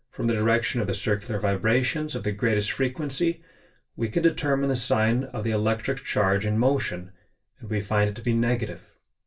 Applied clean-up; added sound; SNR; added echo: none; none; none; reverberation time 0.2 s.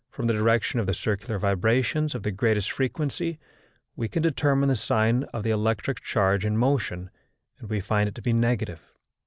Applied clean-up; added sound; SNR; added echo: none; none; none; none.